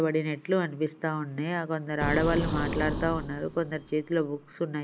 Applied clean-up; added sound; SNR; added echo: none; Boom; 5 dB; none.